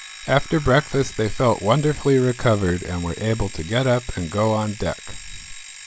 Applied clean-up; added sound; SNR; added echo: none; Alarm; 17 dB; none.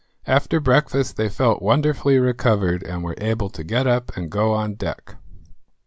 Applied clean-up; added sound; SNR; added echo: none; none; none; none.